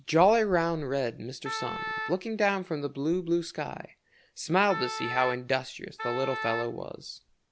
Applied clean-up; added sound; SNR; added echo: none; Wind instrument, woodwind instrument; 8 dB; none.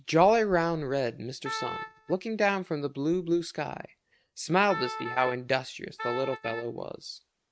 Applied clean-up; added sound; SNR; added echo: neural mask model RNNoise.